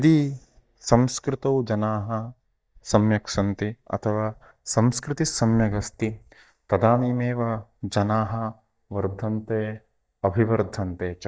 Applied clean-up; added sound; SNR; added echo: neural mask model DeepFilterNet 3.